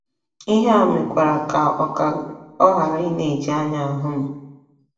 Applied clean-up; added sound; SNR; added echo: none; none; none; reverberation time 0.7 s.